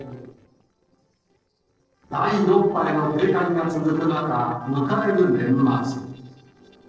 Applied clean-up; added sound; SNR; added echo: neural separator model SepFormer DNS4.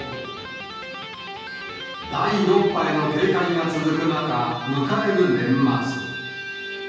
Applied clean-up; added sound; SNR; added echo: none; Electric guitar; 10 dB; reverberation time 1.3 s.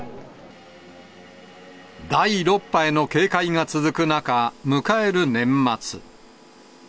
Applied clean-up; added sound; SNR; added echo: none; none; none; none.